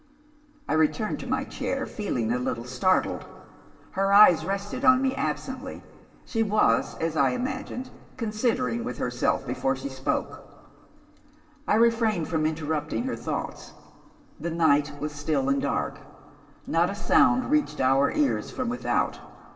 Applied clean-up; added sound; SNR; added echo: none; none; none; reverberation time 1.7 s.